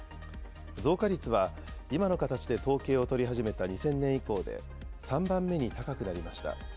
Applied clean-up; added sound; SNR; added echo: none; none; none; none.